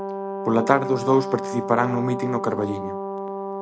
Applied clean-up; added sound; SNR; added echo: none; Brass instrument; 6 dB; none.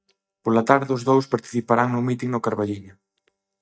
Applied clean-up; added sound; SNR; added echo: neural mask model DeepFilterNet 3.